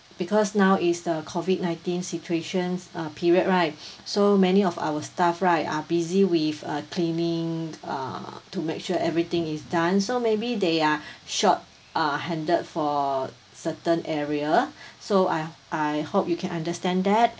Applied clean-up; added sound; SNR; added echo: none; none; none; none.